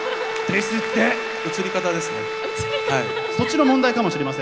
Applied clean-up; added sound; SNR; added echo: none; Bowed string instrument; 5 dB; none.